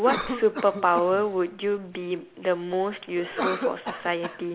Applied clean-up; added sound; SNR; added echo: none; Cough; 8 dB; none.